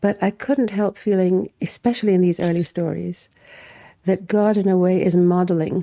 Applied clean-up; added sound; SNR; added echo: neural mask model RNNoise.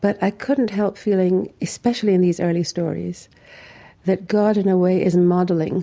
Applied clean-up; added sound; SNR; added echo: none; none; none; none.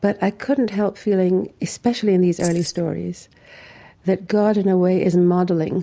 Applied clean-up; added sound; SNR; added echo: neural mask model Resemble Enhance denoiser.